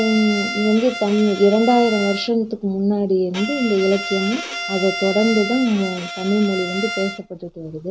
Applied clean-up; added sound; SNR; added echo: none; Bowed string instrument; 9 dB; none.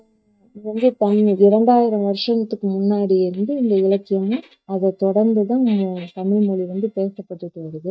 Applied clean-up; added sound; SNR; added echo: neural mask model DeepFilterNet 3.